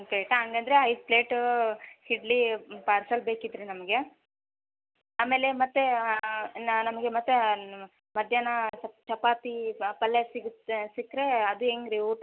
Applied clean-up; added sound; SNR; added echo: none; none; none; none.